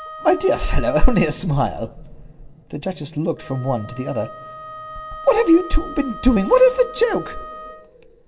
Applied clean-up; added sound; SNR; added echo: none; Wind instrument, woodwind instrument; 17 dB; reverberation time 0.6 s.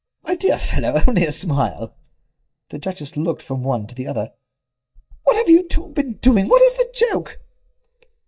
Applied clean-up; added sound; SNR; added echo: neural mask model DeepFilterNet 3.